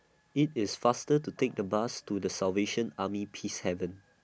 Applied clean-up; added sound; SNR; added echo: none; none; none; none.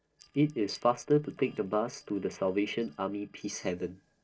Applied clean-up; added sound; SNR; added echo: neural separator model SepFormer DNS4.